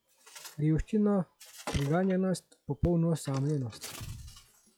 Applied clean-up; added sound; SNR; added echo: classical method log-MMSE.